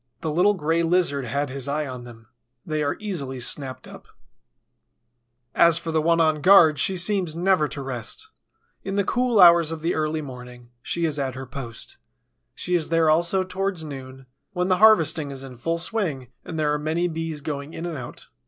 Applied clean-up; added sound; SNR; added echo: none; none; none; none.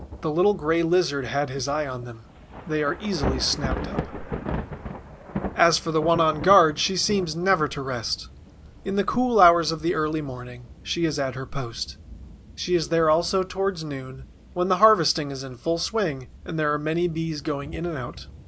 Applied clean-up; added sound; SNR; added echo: none; Thunder / Rain; 12 dB; none.